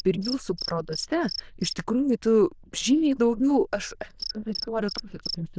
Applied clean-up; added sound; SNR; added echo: neural diffusion model UNIVERSE++.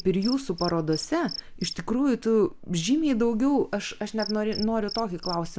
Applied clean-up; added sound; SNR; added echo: none; Cricket; 16 dB; none.